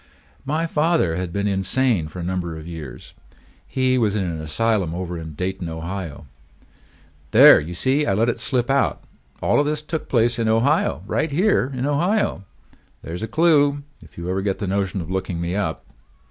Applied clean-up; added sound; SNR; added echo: none; none; none; none.